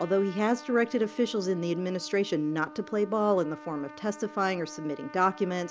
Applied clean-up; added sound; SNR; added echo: none; Trumpet; 18 dB; none.